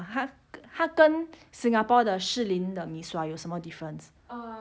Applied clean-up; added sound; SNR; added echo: none; none; none; none.